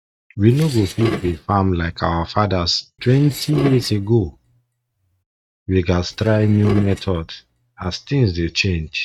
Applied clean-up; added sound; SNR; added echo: neural mask model RNNoise.